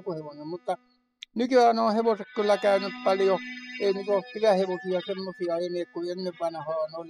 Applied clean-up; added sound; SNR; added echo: classical method spectral subtraction.